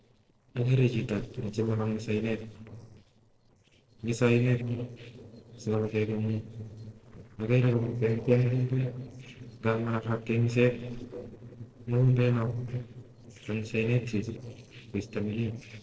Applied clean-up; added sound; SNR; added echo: neural separator model SepFormer DNS4.